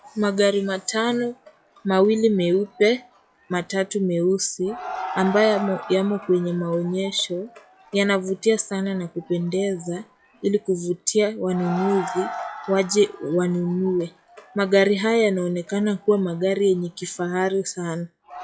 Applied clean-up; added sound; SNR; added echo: classical method log-MMSE.